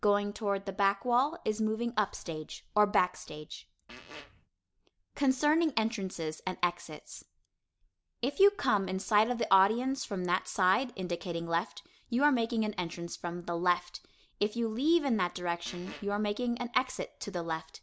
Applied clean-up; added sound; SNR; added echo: none; Fart; 17 dB; none.